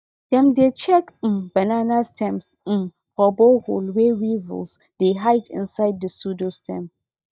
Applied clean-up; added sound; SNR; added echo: neural mask model DeepFilterNet 3.